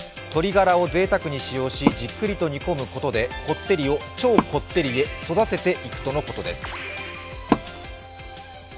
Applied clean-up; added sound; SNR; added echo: none; Wood; 8 dB; none.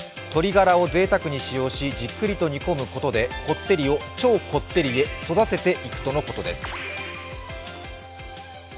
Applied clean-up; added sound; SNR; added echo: none; none; none; none.